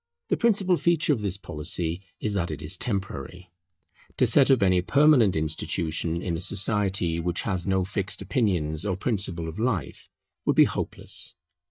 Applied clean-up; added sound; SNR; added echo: neural mask model DeepFilterNet 3.